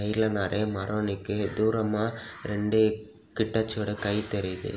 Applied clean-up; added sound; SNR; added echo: none; none; none; none.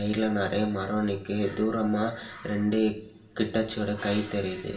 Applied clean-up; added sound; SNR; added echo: none; none; none; reverberation time 0.5 s.